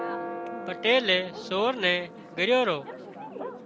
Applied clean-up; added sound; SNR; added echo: none; Church bell; 10 dB; none.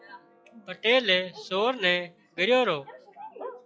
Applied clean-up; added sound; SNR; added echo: classical method log-MMSE.